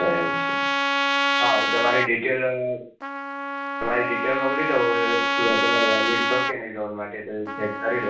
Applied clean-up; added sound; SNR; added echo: none; Trumpet; -1 dB; reverberation time 0.3 s.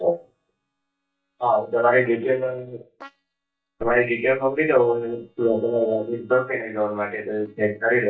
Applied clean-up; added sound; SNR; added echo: neural mask model DeepFilterNet 3.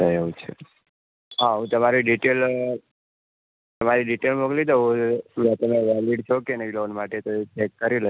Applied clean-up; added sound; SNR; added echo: none; none; none; none.